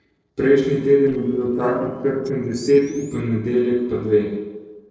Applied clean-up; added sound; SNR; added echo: neural separator model SepFormer DNS4.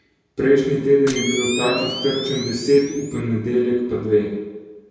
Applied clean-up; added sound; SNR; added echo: none; Camera; 11 dB; reverberation time 1.2 s.